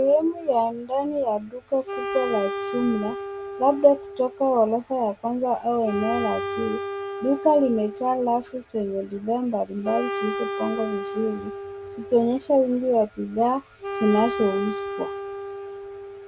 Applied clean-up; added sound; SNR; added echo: none; Wind instrument, woodwind instrument; 9 dB; none.